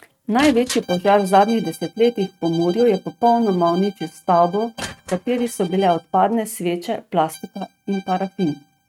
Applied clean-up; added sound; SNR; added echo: neural mask model RNNoise.